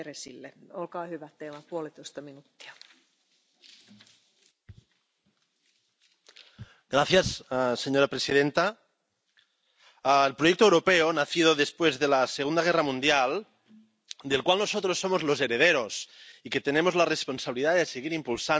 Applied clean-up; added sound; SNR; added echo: none; none; none; none.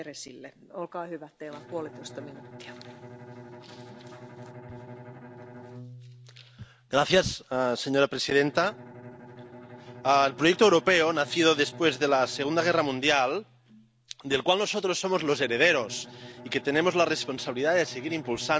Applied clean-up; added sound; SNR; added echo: none; Bowed string instrument; 19 dB; none.